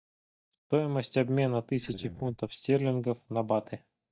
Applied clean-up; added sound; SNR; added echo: neural mask model DeepFilterNet 3.